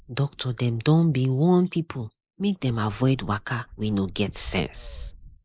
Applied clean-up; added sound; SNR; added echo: neural mask model Resemble Enhance denoiser.